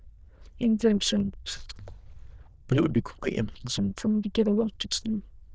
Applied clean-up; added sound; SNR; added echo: neural diffusion model UNIVERSE++.